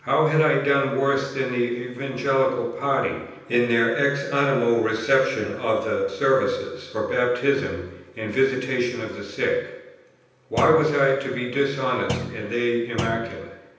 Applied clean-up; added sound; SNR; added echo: none; Thump, thud; 8 dB; reverberation time 0.9 s.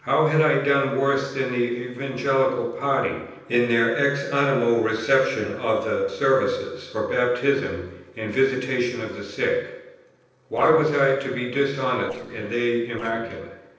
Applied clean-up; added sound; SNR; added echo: neural separator model SepFormer DNS4.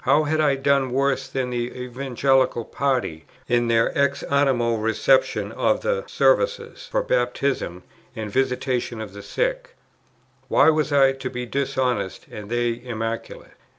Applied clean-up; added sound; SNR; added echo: none; none; none; none.